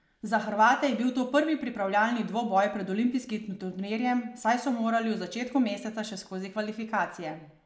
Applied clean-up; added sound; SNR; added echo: none; none; none; none.